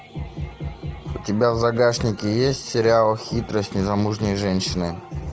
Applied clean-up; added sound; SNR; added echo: none; none; none; none.